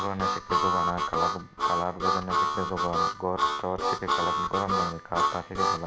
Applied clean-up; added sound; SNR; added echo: none; Harmonica; -5 dB; none.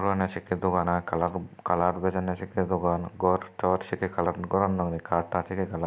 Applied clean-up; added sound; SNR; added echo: none; none; none; none.